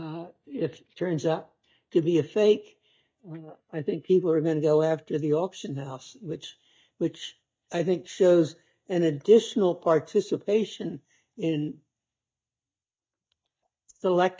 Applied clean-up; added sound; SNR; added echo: neural mask model DeepFilterNet 3.